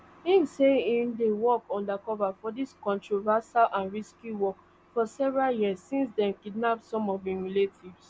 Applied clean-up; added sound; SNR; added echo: none; none; none; none.